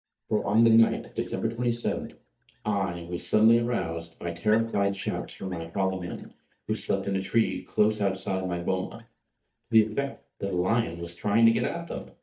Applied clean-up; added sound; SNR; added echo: neural mask model DeepFilterNet 3.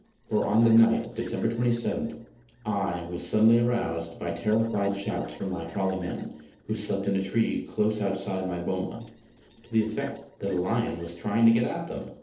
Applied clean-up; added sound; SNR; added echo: neural separator model SepFormer DNS4.